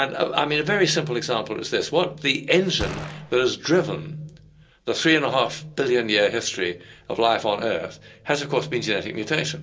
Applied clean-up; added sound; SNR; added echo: none; Gunshot, gunfire; 11 dB; reverberation time 0.2 s.